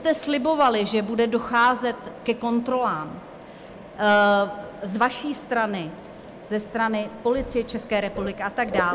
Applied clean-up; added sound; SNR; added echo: none; Mechanisms; 14 dB; none.